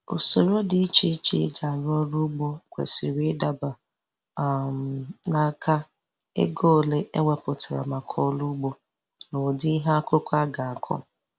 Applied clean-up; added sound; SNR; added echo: none; none; none; none.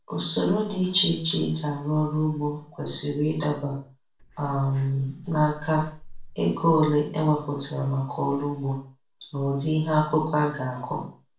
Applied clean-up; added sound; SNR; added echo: none; Breathing; 17 dB; reverberation time 0.4 s.